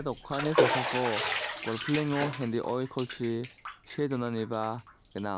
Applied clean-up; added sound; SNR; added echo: none; Bathtub (filling or washing); 1 dB; none.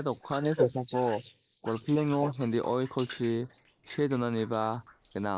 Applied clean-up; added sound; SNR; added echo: neural mask model Resemble Enhance denoiser.